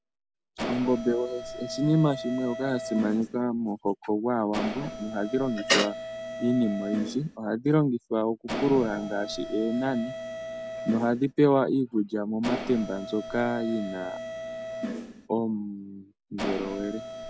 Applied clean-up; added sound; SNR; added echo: none; Mechanisms; 9 dB; none.